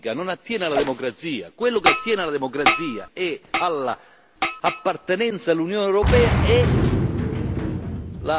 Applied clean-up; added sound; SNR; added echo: none; Boom; 0 dB; none.